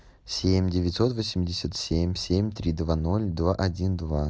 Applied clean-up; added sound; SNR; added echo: none; none; none; none.